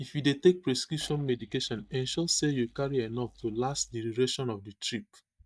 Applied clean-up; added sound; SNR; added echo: neural mask model DeepFilterNet 3.